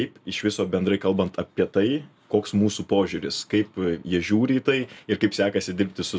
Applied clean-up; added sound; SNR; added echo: none; none; none; none.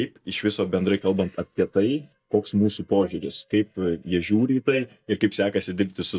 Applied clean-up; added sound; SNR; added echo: neural mask model DeepFilterNet 3.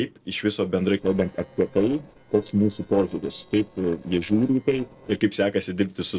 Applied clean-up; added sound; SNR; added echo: neural separator model SepFormer DNS4.